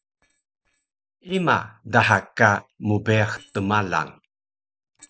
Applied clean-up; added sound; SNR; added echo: neural separator model SepFormer DNS4.